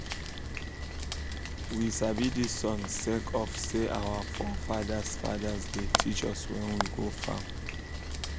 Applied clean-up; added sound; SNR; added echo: none; Rain; 1 dB; none.